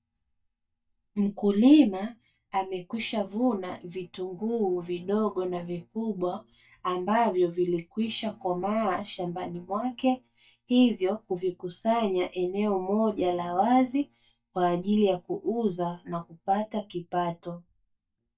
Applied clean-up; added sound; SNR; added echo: neural mask model DeepFilterNet 3.